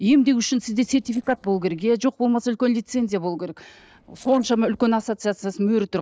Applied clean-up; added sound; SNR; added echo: neural separator model SepFormer DNS4.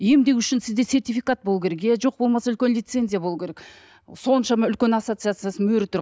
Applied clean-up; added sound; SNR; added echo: none; none; none; none.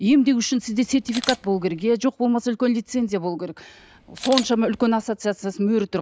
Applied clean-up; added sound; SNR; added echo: none; Camera; 12 dB; none.